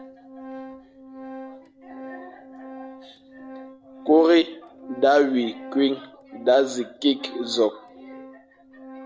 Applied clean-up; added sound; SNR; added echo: none; Organ; 17 dB; none.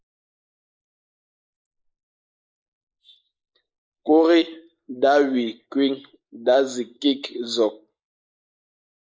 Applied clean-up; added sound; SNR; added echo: neural mask model Resemble Enhance denoiser.